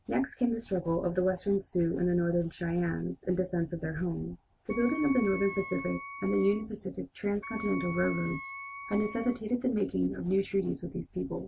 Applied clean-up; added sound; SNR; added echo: none; Wind instrument, woodwind instrument; 11 dB; none.